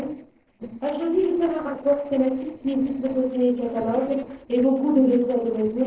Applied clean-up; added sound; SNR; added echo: neural separator model SepFormer DNS4.